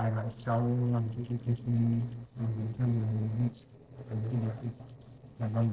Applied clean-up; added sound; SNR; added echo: neural separator model SepFormer DNS4.